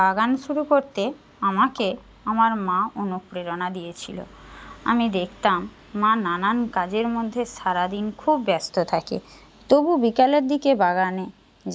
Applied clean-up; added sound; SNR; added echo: none; none; none; none.